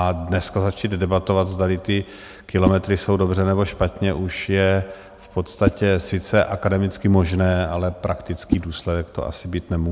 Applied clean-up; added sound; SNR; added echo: none; Whoosh, swoosh, swish; 10 dB; none.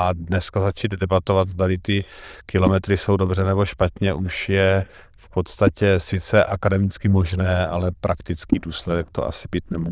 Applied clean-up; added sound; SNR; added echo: neural diffusion model UNIVERSE++.